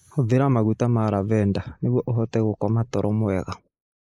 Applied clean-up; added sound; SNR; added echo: neural mask model Resemble Enhance denoiser.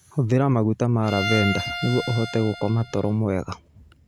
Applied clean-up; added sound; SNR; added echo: none; Bowed string instrument; 9 dB; none.